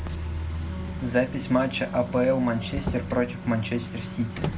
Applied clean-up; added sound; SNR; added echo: none; Wind instrument, woodwind instrument + Motor vehicle (road); 7 dB; none.